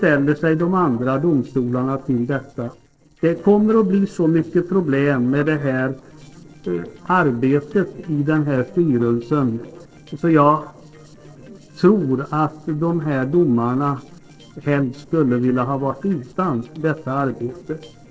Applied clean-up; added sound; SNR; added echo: neural separator model SepFormer DNS4.